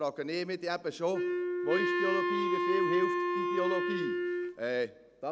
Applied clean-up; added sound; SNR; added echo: none; Wind instrument, woodwind instrument; -3 dB; none.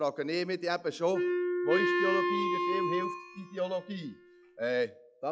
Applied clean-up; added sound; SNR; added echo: classical method log-MMSE.